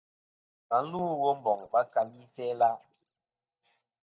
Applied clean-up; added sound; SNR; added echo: neural mask model DeepFilterNet 3.